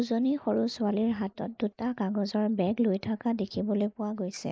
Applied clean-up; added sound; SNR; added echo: neural mask model Resemble Enhance denoiser.